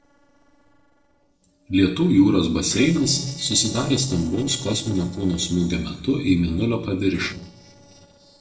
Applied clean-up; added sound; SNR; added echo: neural separator model SepFormer DNS4.